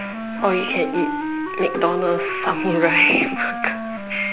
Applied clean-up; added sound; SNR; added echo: none; Wind instrument, woodwind instrument; 5 dB; none.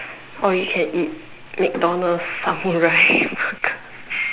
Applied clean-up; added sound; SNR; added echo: none; none; none; none.